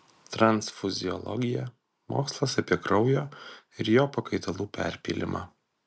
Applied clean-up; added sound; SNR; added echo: none; none; none; none.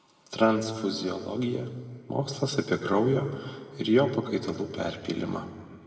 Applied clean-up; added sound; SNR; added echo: none; none; none; reverberation time 1.5 s.